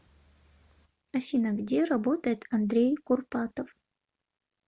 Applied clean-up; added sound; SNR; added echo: none; none; none; none.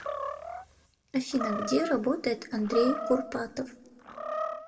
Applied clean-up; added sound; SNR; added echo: none; Animal; 6 dB; reverberation time 1.6 s.